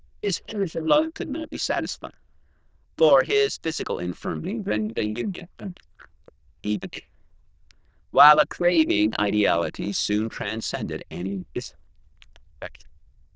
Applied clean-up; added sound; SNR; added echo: neural diffusion model UNIVERSE++.